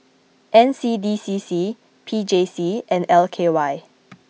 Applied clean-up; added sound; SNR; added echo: none; none; none; none.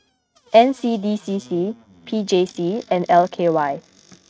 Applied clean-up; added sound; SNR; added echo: neural mask model RNNoise.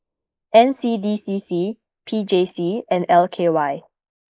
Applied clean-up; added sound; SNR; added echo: neural mask model Resemble Enhance denoiser.